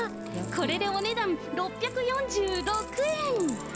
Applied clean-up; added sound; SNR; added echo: none; Bass guitar + Coin (dropping); 15 dB; none.